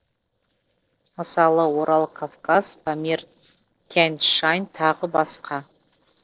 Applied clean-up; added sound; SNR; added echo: neural separator model SepFormer DNS4.